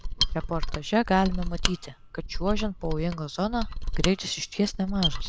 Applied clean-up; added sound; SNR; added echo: none; Mechanisms; 1 dB; none.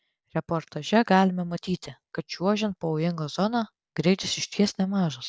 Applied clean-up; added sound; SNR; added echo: none; none; none; none.